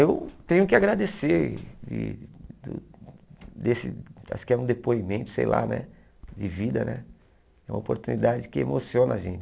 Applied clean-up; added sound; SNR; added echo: none; none; none; none.